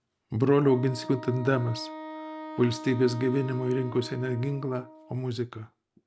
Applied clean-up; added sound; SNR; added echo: none; Wind instrument, woodwind instrument; 14 dB; none.